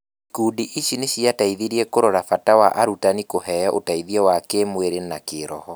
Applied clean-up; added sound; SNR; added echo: none; none; none; none.